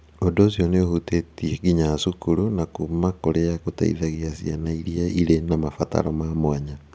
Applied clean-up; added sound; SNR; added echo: none; none; none; none.